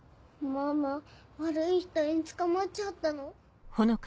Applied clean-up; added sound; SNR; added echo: none; none; none; none.